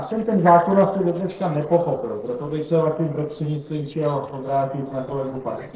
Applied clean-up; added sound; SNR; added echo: neural separator model SepFormer DNS4.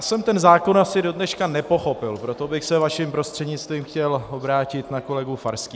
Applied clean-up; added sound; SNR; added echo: none; none; none; none.